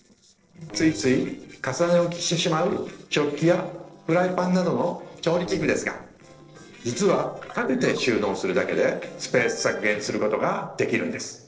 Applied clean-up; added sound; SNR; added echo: neural separator model SepFormer DNS4.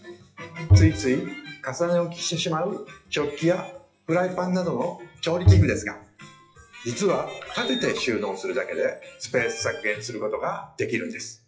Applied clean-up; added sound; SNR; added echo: classical method WPE with log-MMSE.